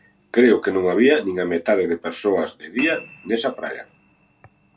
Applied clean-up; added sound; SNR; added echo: none; Piano; 19 dB; none.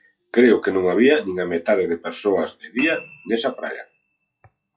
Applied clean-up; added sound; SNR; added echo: classical method log-MMSE.